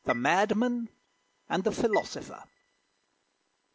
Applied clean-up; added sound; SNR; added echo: none; Chime; 15 dB; none.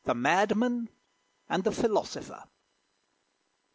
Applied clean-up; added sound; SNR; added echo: none; none; none; none.